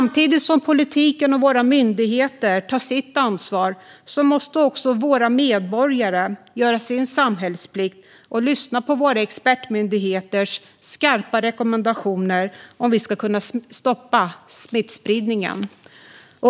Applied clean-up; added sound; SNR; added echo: none; none; none; none.